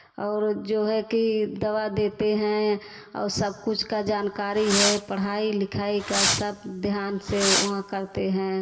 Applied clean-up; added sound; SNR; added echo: none; Fireworks; 3 dB; reverberation time 1.4 s.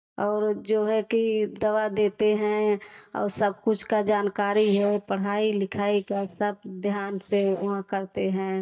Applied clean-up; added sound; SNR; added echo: neural mask model DeepFilterNet 3.